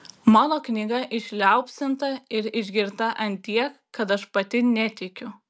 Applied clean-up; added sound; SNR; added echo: none; none; none; none.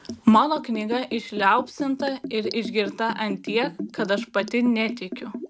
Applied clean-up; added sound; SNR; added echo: none; Liquid; 11 dB; none.